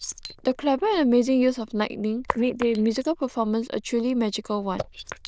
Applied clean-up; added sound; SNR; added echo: neural diffusion model UNIVERSE++.